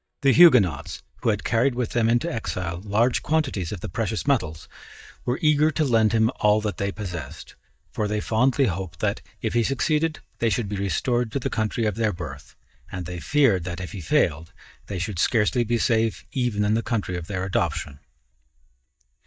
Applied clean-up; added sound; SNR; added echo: neural mask model DeepFilterNet 3.